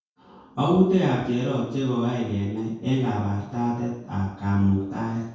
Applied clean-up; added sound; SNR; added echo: none; none; none; reverberation time 0.6 s.